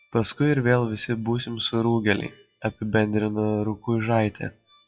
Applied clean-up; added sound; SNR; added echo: classical method WPE with log-MMSE.